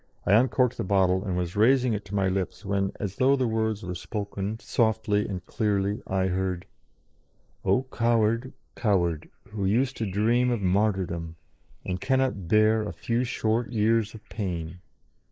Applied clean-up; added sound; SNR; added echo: neural mask model Resemble Enhance denoiser.